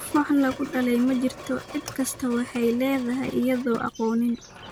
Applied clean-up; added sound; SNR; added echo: none; Mechanisms; 17 dB; none.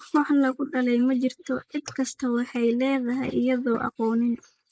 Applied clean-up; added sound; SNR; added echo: neural mask model Resemble Enhance denoiser.